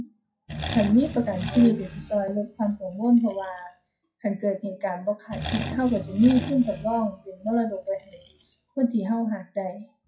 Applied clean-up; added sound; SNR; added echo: classical method WPE with log-MMSE.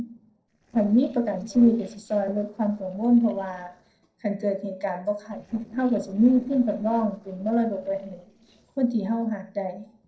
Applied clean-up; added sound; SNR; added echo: neural separator model SepFormer DNS4.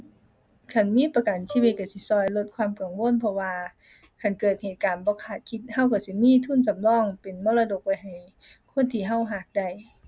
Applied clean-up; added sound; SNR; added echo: none; none; none; none.